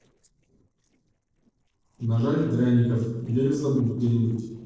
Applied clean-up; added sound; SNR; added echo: neural separator model SepFormer DNS4.